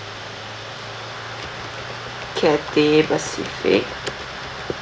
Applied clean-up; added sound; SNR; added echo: none; Engine starting; 19 dB; none.